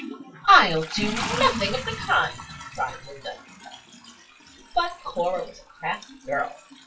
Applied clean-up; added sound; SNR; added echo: classical method WPE with log-MMSE.